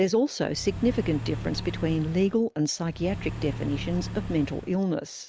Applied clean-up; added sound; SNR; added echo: none; Accelerating, revving, vroom / Car; 8 dB; none.